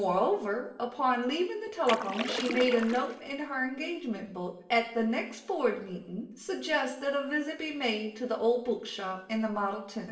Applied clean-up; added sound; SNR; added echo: none; Splash, splatter; 6 dB; reverberation time 0.9 s.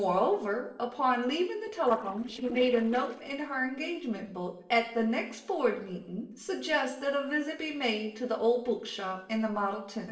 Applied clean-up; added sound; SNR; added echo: neural separator model SepFormer DNS4.